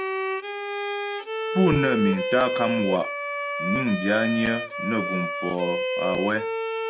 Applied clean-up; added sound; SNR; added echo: none; Bowed string instrument; 2 dB; none.